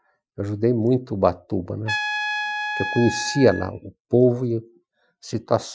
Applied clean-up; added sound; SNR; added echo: classical method Wiener filter.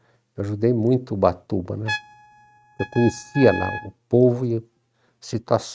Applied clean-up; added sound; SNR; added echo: neural mask model RNNoise.